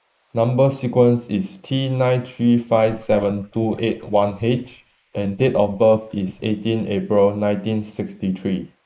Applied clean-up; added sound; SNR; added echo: neural mask model Resemble Enhance denoiser.